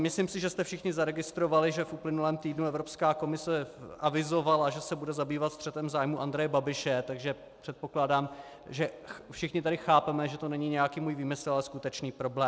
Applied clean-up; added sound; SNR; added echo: none; none; none; none.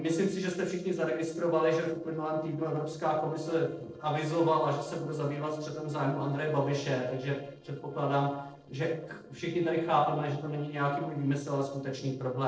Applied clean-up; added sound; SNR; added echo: neural separator model SepFormer DNS4.